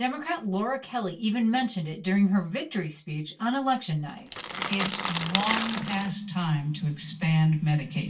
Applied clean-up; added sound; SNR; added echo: none; Crackle; 4 dB; reverberation time 0.2 s.